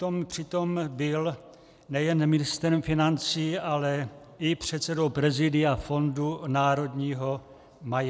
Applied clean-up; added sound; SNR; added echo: none; none; none; none.